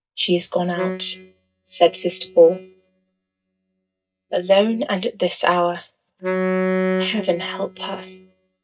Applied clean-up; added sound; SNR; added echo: neural mask model DeepFilterNet 3.